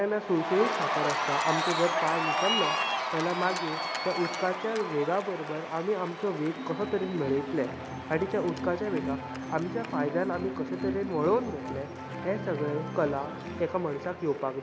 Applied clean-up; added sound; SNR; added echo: none; Cheering; 3 dB; none.